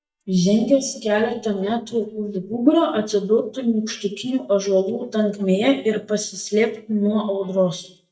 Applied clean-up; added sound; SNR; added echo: neural mask model DeepFilterNet 3.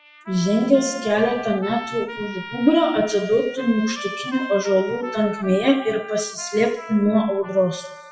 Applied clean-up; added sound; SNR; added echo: classical method WPE with log-MMSE.